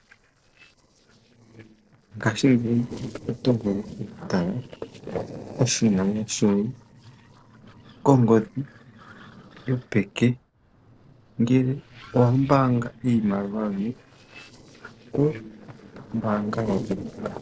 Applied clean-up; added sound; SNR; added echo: neural separator model SepFormer DNS4.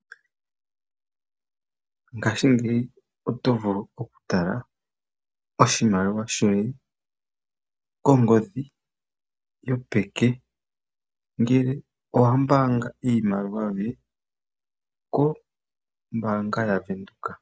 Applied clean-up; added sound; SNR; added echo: none; none; none; none.